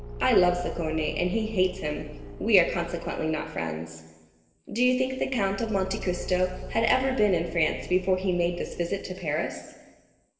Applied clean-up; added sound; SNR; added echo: none; Engine / Car; 12 dB; reverberation time 1.3 s.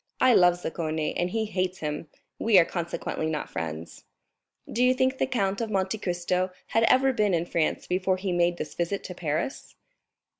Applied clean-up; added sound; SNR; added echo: none; none; none; none.